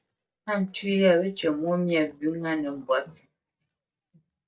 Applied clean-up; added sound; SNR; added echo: neural mask model DeepFilterNet 3.